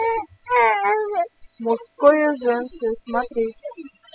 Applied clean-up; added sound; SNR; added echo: classical method spectral subtraction.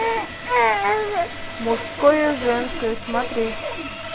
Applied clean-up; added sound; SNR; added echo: none; Sawing; 6 dB; none.